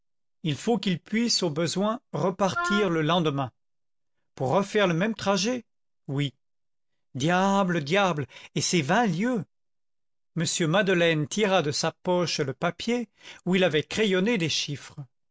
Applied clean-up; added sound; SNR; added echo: none; Wind instrument, woodwind instrument; 6 dB; none.